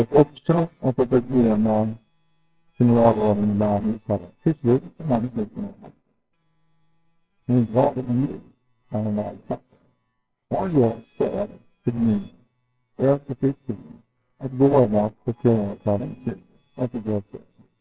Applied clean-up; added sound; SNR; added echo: neural separator model SepFormer WHAMR!.